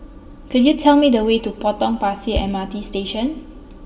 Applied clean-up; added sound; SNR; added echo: none; Bass drum; 13 dB; reverberation time 2.6 s.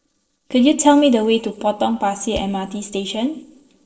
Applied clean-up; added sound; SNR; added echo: neural separator model SepFormer DNS4.